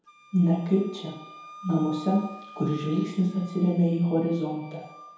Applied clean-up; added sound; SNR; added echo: none; Wind instrument, woodwind instrument; 20 dB; reverberation time 2.0 s.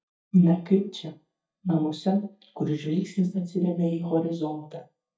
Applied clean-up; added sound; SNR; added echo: neural mask model DeepFilterNet 3.